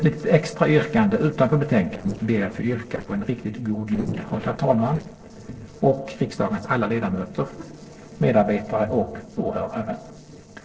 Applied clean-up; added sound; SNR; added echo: neural separator model SepFormer DNS4.